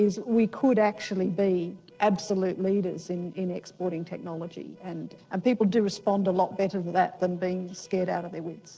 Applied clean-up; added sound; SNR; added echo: neural separator model SepFormer DNS4.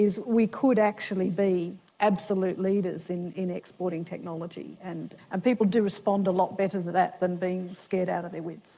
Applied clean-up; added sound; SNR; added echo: neural mask model Resemble Enhance denoiser.